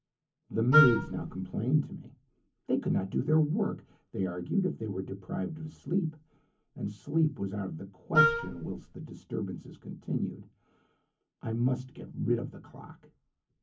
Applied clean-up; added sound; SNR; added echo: none; Wind instrument, woodwind instrument; -2 dB; reverberation time 0.3 s.